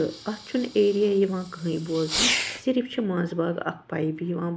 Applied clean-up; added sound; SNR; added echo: none; Fireworks; 8 dB; none.